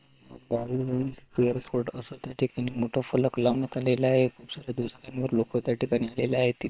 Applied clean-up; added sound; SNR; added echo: neural separator model SepFormer WHAM!.